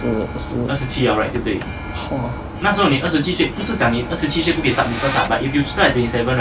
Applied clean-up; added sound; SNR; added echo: none; Squeak + Alarm; 12 dB; none.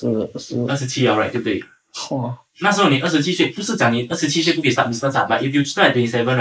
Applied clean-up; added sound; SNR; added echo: neural mask model Resemble Enhance denoiser.